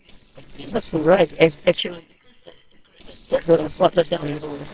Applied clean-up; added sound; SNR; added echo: neural separator model SepFormer WHAMR!.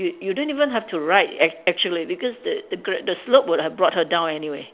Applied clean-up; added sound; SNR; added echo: none; none; none; none.